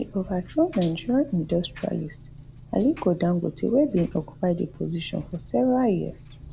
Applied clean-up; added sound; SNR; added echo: none; Engine; 18 dB; none.